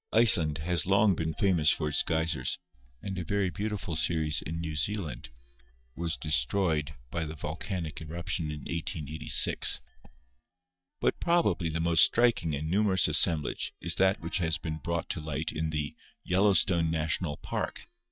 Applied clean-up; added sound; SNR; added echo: neural mask model DeepFilterNet 3.